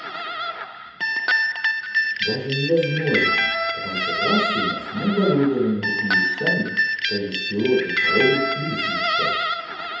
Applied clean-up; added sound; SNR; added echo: none; Guitar; -2 dB; reverberation time 0.7 s.